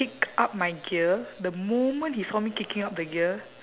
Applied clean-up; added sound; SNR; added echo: none; none; none; none.